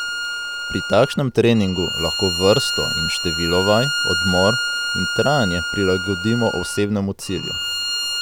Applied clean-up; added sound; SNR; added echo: none; Bowed string instrument; 3 dB; none.